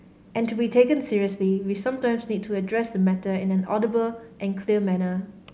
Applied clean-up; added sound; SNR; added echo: none; none; none; none.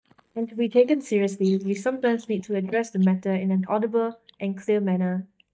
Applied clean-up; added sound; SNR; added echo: neural mask model DeepFilterNet 3.